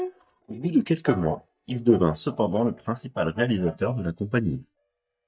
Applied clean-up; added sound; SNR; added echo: neural mask model DeepFilterNet 3.